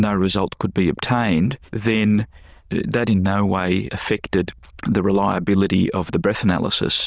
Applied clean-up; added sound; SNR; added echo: neural diffusion model UNIVERSE++.